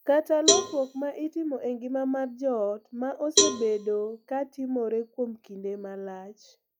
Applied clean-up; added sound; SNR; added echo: classical method log-MMSE.